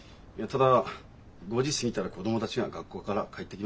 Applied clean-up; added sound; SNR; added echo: none; none; none; none.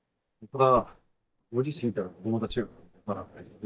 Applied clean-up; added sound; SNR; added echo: neural mask model DeepFilterNet 3.